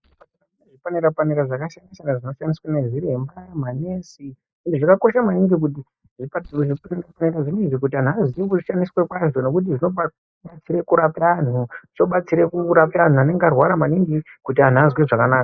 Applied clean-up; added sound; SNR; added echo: neural mask model DeepFilterNet 3.